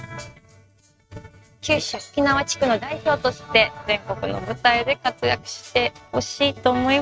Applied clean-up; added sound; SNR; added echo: neural mask model RNNoise.